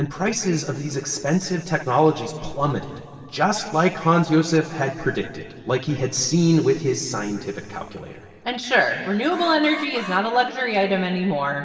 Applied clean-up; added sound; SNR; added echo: none; Alarm; 16 dB; reverberation time 2.4 s.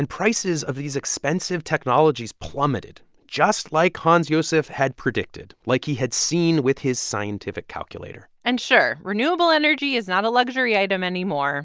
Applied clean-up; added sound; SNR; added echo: none; none; none; none.